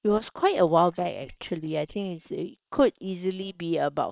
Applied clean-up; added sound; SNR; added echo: neural separator model SepFormer WHAM!.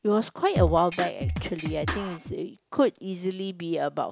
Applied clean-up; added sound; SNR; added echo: none; Drum kit; 3 dB; none.